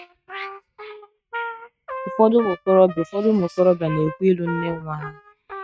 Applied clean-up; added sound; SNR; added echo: neural mask model RNNoise.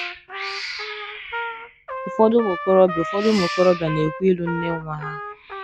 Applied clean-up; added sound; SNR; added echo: none; Cat + Trumpet; 8 dB; none.